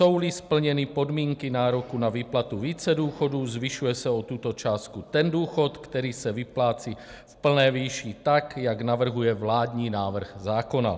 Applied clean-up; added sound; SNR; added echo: none; none; none; none.